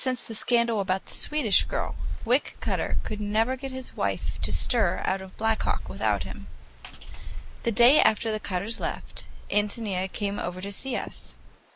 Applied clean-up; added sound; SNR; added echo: neural mask model Resemble Enhance denoiser.